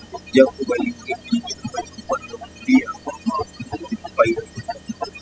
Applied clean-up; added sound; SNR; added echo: classical method spectral subtraction.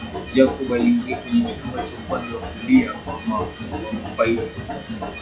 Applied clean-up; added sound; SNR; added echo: classical method log-MMSE.